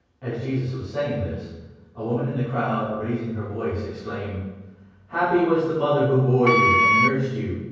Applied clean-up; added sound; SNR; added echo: none; Wind instrument, woodwind instrument; -3 dB; reverberation time 1.3 s.